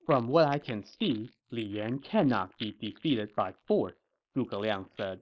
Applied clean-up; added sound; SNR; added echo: neural mask model Resemble Enhance denoiser.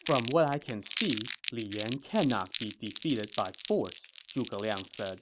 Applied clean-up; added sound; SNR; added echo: none; Crumpling, crinkling; 2 dB; none.